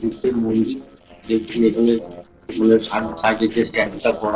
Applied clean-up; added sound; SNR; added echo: neural separator model SepFormer DNS4.